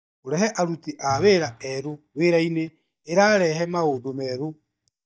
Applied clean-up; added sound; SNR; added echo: neural mask model DeepFilterNet 3.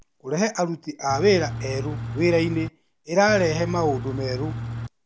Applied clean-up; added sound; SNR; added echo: none; Engine / Truck; 6 dB; none.